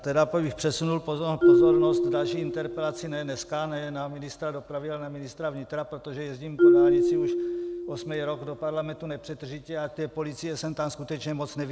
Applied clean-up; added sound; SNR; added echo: none; Marimba, xylophone; -4 dB; none.